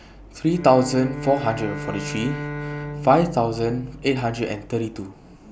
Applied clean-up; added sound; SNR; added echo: none; Bowed string instrument; 11 dB; none.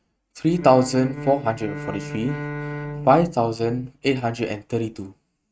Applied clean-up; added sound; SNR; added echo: neural mask model RNNoise.